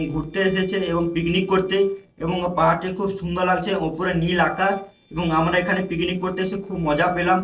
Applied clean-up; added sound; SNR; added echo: neural separator model SepFormer DNS4.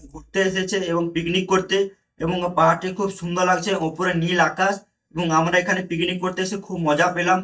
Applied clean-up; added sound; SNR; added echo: neural mask model DeepFilterNet 3.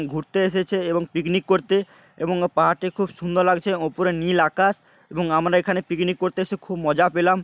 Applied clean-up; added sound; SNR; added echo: none; none; none; none.